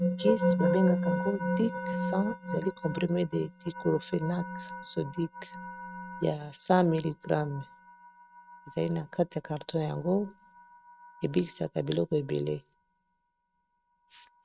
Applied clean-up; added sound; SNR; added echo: neural mask model RNNoise.